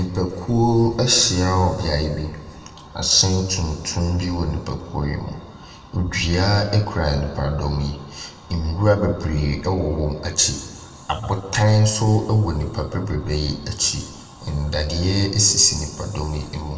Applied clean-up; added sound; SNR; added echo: none; none; none; reverberation time 1.5 s.